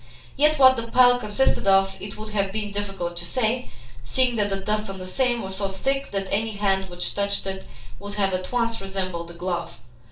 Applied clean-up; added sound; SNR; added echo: none; none; none; reverberation time 0.3 s.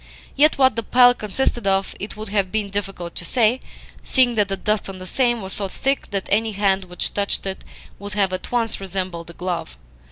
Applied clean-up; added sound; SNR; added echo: none; none; none; none.